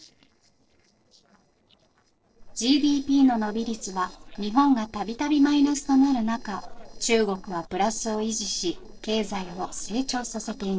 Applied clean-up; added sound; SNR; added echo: neural separator model SepFormer DNS4.